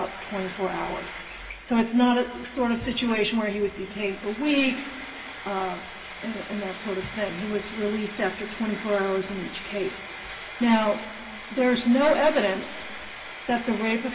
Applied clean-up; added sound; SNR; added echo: none; Frying (food); 13 dB; reverberation time 1.5 s.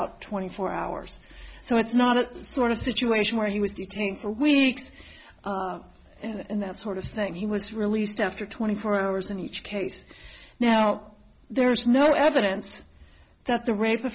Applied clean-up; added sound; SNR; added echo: none; none; none; none.